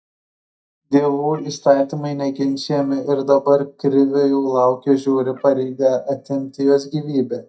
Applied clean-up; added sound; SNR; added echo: neural mask model DeepFilterNet 3.